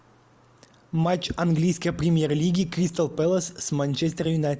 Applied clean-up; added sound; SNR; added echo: none; none; none; none.